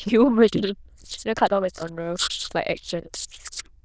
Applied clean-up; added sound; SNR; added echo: neural diffusion model UNIVERSE++.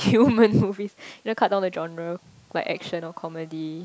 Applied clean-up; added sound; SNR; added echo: none; none; none; none.